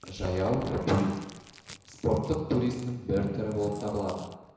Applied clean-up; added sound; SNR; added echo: none; Chewing, mastication; 18 dB; reverberation time 1.0 s.